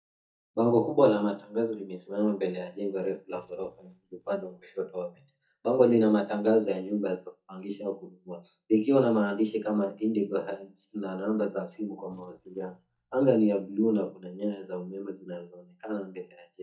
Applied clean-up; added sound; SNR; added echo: neural mask model DeepFilterNet 3.